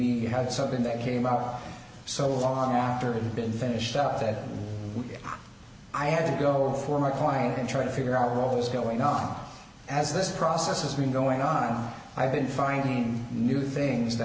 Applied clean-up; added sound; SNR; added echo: none; none; none; none.